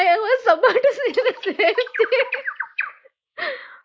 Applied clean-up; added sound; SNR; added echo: neural mask model Resemble Enhance denoiser.